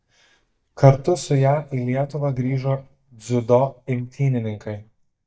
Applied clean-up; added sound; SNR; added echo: neural mask model DeepFilterNet 3.